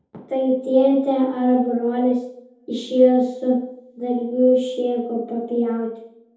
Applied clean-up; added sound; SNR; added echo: none; none; none; reverberation time 0.8 s.